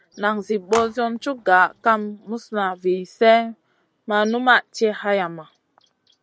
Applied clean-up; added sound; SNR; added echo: none; Telephone; 16 dB; none.